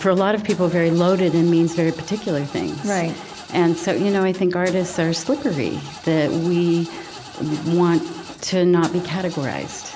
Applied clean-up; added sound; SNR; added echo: none; Engine starting / Car; 17 dB; none.